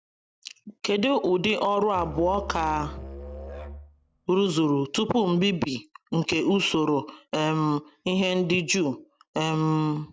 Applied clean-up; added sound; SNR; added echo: none; Musical instrument; 13 dB; none.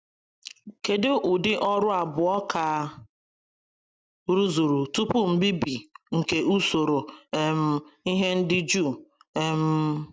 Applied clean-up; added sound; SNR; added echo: none; none; none; none.